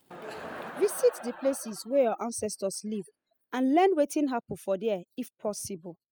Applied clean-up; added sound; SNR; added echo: classical method spectral subtraction.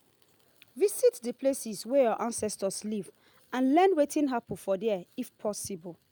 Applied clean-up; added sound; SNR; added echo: none; none; none; none.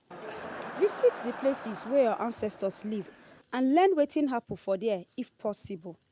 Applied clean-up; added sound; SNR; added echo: none; Crowd; 13 dB; none.